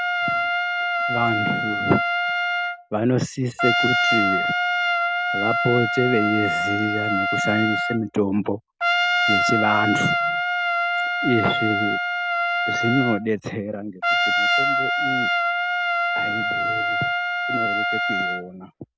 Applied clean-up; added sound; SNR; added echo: none; Trumpet; -4 dB; none.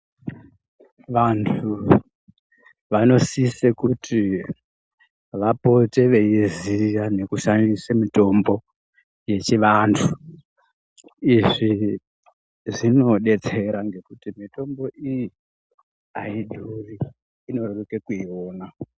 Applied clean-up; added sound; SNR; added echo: none; none; none; none.